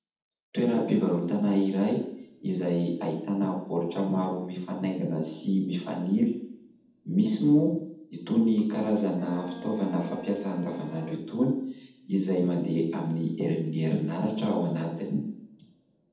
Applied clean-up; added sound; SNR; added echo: none; Bowed string instrument; 18 dB; reverberation time 0.8 s.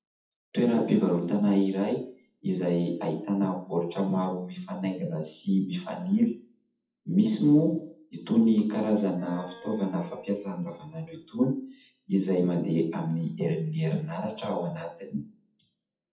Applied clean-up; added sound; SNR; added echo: classical method WPE with log-MMSE.